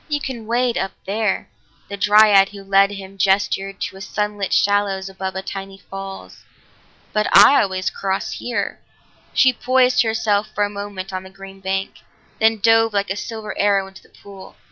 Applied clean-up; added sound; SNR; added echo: none; none; none; none.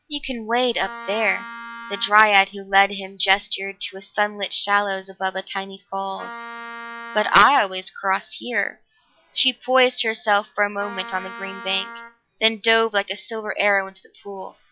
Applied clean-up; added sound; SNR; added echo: classical method log-MMSE.